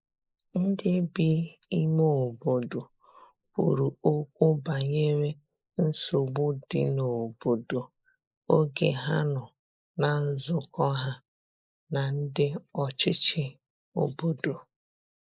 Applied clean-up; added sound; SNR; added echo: neural mask model Resemble Enhance denoiser.